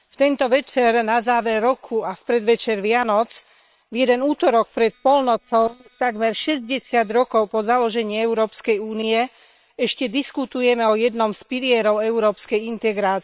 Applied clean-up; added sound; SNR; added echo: neural separator model SepFormer WHAM!.